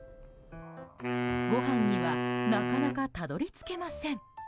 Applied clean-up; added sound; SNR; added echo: none; Wind instrument, woodwind instrument; -1 dB; none.